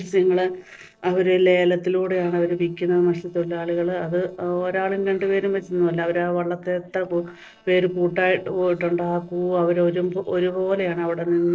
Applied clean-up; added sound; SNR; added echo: neural separator model SepFormer DNS4.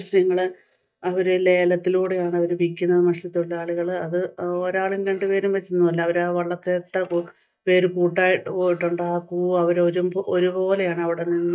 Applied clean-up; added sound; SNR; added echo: neural mask model DeepFilterNet 3.